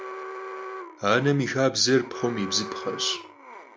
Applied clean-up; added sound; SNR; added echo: none; Alarm; 12 dB; none.